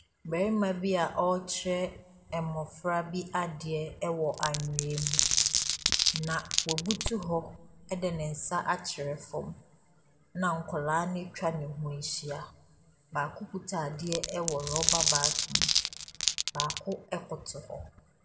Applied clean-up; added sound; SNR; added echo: none; Glass; -3 dB; reverberation time 0.4 s.